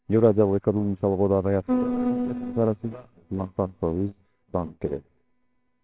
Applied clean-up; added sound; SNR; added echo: neural separator model SepFormer WHAMR!.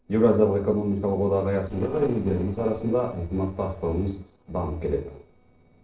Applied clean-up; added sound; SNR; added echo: neural separator model SepFormer DNS4.